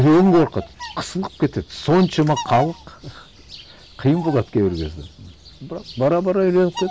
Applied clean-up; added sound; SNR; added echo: none; Bird vocalization, bird call, bird song; 16 dB; none.